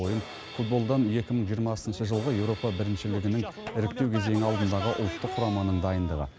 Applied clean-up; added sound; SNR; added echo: none; Crash cymbal; 18 dB; none.